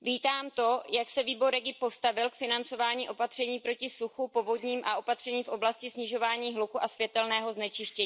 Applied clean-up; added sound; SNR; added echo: none; none; none; none.